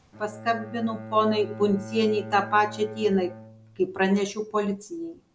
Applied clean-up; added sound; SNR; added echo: none; Bowed string instrument; 15 dB; none.